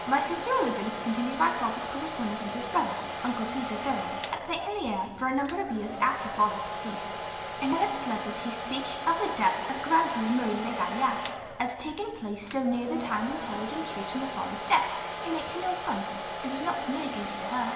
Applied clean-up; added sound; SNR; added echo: none; Domestic sounds, home sounds; 6 dB; reverberation time 2.0 s.